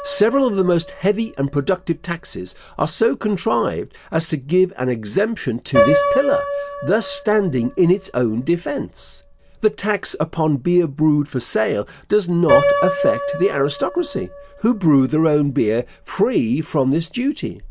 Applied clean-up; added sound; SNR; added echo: none; Piano; 7 dB; none.